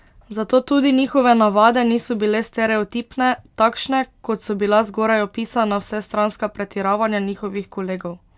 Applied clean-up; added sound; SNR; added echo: none; none; none; none.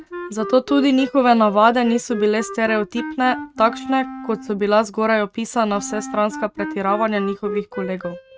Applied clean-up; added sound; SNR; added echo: neural mask model RNNoise.